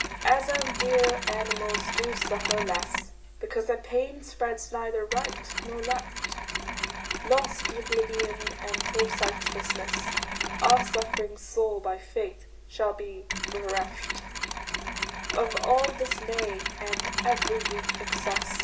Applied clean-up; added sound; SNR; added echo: none; Mechanisms; 2 dB; reverberation time 0.6 s.